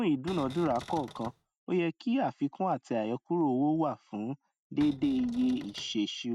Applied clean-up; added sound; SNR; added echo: neural mask model RNNoise.